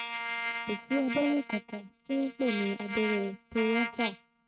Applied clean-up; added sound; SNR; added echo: neural mask model RNNoise.